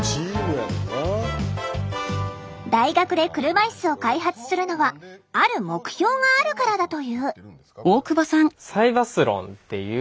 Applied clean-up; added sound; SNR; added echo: none; none; none; none.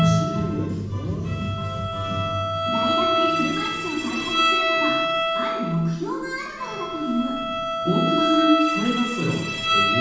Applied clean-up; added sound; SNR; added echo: none; Bowed string instrument; -1 dB; reverberation time 1.2 s.